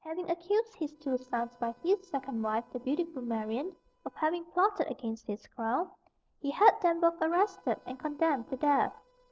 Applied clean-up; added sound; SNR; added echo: neural separator model SepFormer DNS4.